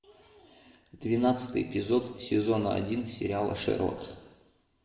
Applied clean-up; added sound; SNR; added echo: none; none; none; reverberation time 0.9 s.